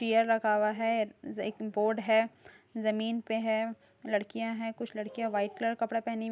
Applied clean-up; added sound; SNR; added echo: none; none; none; none.